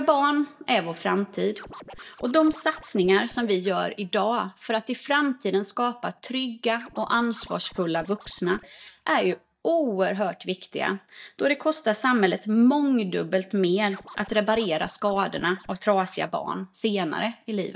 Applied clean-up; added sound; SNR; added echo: neural mask model DeepFilterNet 3.